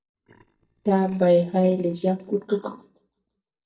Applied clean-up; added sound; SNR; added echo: neural mask model DeepFilterNet 3.